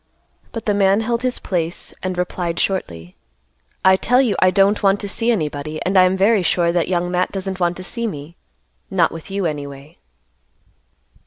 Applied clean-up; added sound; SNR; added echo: none; none; none; none.